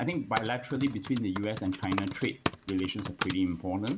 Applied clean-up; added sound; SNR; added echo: none; Typing; 8 dB; none.